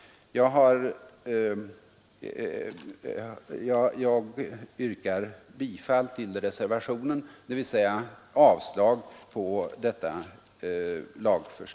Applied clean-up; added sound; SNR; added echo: none; none; none; none.